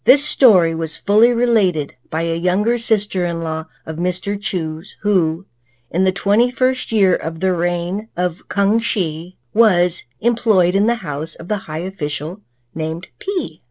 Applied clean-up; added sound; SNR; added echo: none; none; none; none.